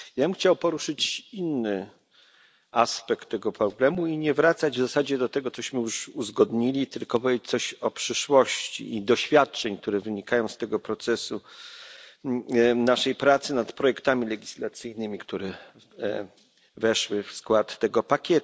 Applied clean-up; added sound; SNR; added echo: none; none; none; none.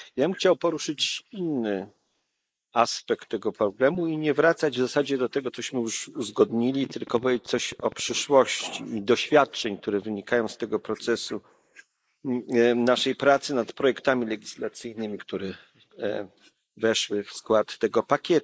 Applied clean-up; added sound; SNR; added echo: neural mask model Resemble Enhance denoiser.